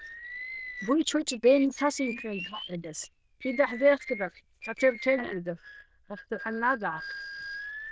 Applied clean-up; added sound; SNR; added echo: neural diffusion model UNIVERSE++.